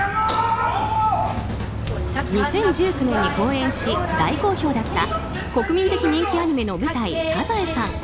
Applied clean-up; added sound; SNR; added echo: none; Bicycle; 8 dB; none.